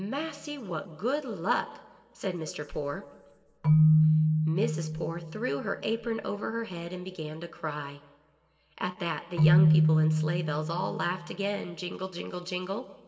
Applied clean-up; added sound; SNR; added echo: none; Keyboard (musical); -4 dB; reverberation time 1.4 s.